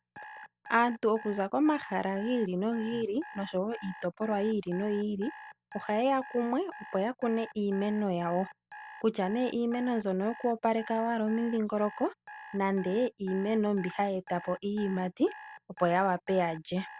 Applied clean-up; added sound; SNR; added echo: none; Alarm; 18 dB; none.